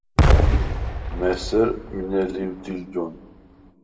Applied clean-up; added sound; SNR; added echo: none; Explosion; -4 dB; reverberation time 1.1 s.